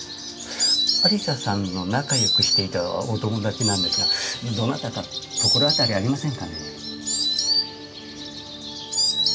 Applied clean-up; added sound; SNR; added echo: none; Insect; -2 dB; none.